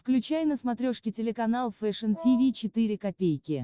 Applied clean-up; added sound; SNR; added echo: none; Wind instrument, woodwind instrument; 15 dB; none.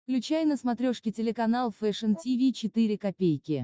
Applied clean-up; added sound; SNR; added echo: neural mask model DeepFilterNet 3.